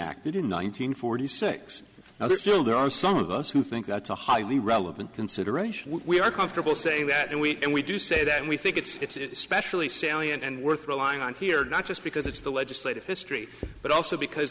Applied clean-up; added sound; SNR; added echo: none; Writing; 13 dB; none.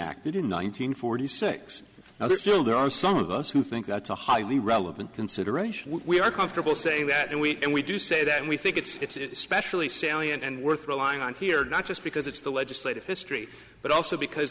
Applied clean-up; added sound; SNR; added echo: none; none; none; none.